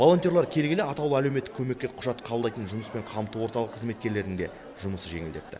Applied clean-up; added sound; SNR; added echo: none; none; none; none.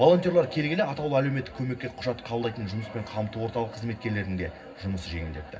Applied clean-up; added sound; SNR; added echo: none; none; none; reverberation time 0.4 s.